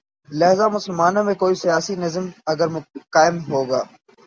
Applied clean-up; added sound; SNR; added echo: none; none; none; none.